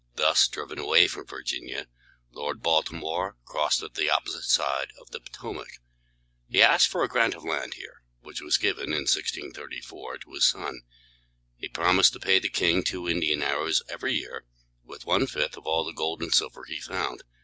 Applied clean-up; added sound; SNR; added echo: none; none; none; none.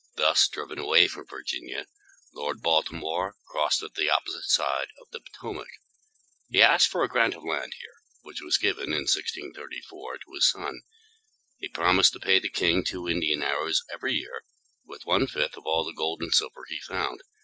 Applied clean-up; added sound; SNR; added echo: classical method Wiener filter.